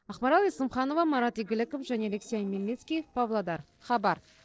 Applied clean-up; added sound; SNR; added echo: neural separator model SepFormer DNS4.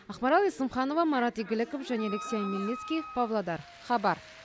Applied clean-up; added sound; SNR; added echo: none; Wind instrument, woodwind instrument; 13 dB; none.